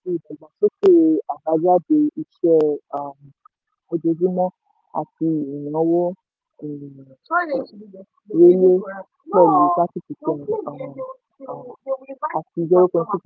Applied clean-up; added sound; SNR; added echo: none; none; none; none.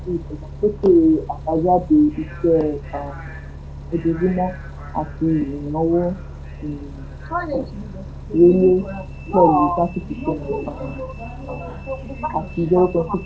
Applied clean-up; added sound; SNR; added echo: none; Bus; 13 dB; reverberation time 0.2 s.